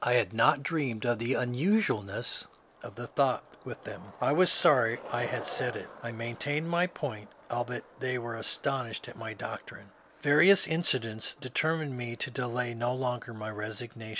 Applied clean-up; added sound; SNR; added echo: none; Skateboard; 20 dB; none.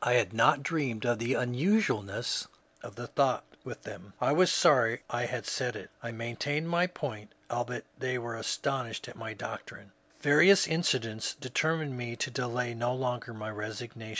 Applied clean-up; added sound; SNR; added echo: none; none; none; none.